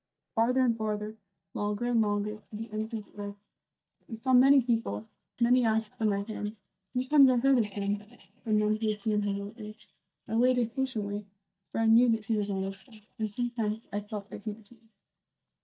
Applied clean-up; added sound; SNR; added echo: neural mask model DeepFilterNet 3.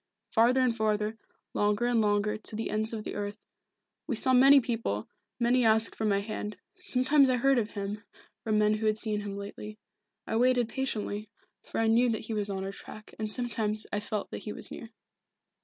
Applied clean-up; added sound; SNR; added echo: none; none; none; none.